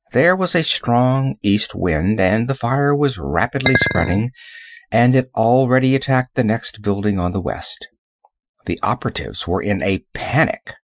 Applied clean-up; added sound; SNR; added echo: classical method Wiener filter.